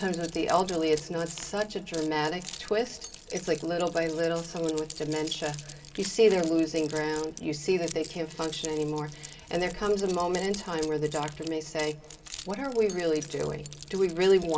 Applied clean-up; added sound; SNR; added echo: none; Keys jangling; 16 dB; reverberation time 1.9 s.